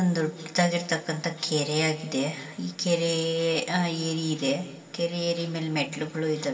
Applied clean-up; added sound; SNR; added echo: none; none; none; reverberation time 2.7 s.